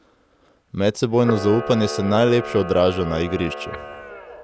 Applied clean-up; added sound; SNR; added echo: none; Camera; 11 dB; none.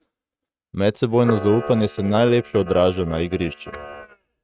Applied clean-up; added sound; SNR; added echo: neural mask model RNNoise.